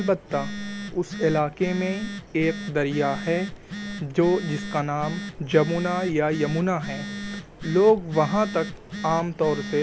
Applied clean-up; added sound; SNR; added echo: none; Telephone; 9 dB; none.